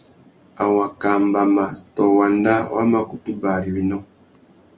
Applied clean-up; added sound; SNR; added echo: none; none; none; none.